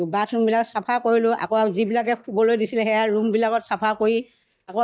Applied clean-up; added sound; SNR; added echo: neural mask model DeepFilterNet 3.